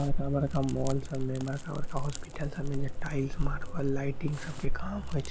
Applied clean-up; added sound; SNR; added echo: none; Crackle; -2 dB; none.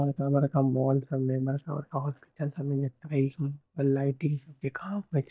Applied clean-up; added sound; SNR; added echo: neural mask model DeepFilterNet 3.